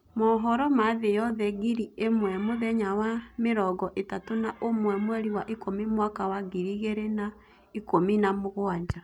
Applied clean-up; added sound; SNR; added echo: none; none; none; none.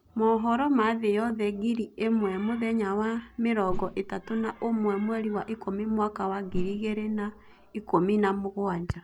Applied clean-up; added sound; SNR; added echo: none; Whoosh, swoosh, swish; 10 dB; none.